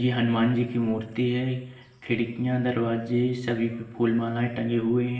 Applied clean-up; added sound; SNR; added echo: none; none; none; reverberation time 0.8 s.